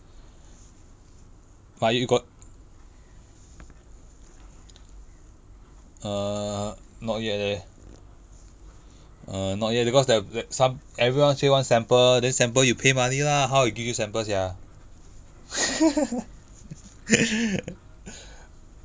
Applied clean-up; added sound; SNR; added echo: none; none; none; none.